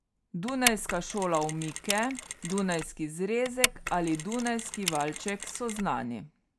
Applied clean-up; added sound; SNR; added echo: none; Mechanisms; 2 dB; none.